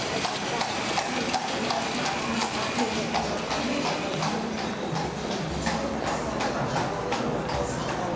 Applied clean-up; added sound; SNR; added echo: none; Livestock, farm animals, working animals; -4 dB; reverberation time 1.2 s.